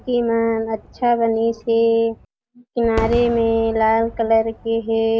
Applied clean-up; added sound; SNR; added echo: none; Fireworks; 15 dB; none.